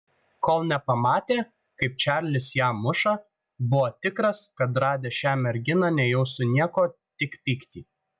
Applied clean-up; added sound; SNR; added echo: none; none; none; none.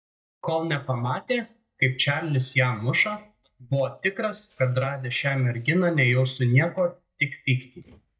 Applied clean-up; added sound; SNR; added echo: neural mask model DeepFilterNet 3.